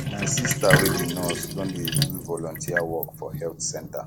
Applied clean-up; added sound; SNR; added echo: none; Sink (filling or washing); -2 dB; none.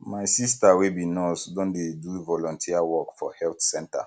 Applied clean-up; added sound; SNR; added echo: none; none; none; none.